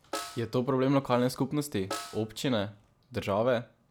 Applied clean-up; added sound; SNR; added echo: none; Snare drum; 14 dB; none.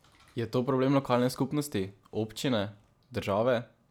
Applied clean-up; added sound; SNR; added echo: none; none; none; none.